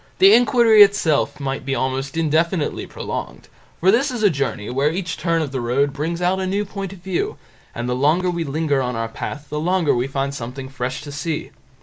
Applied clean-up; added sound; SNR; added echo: none; none; none; none.